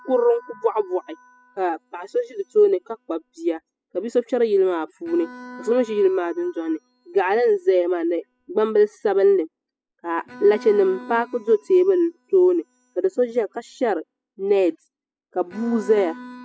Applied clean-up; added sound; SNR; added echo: classical method spectral subtraction.